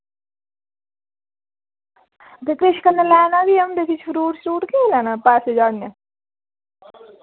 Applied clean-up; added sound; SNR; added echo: none; none; none; none.